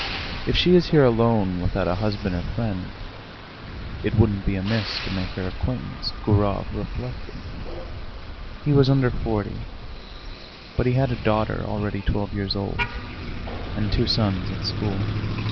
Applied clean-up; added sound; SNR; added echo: none; Wind + Motor vehicle (road); 7 dB; none.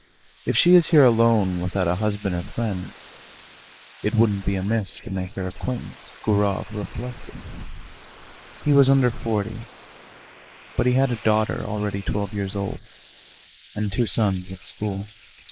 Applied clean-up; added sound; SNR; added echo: neural mask model Resemble Enhance denoiser.